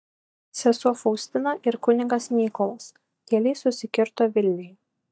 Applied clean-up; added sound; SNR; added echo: neural mask model DeepFilterNet 3.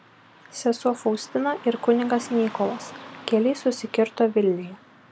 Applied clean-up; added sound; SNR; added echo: none; Car passing by / Traffic noise, roadway noise; 19 dB; none.